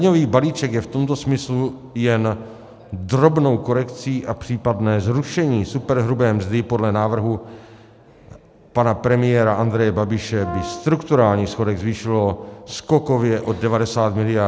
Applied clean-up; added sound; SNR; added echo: none; Brass instrument; 13 dB; none.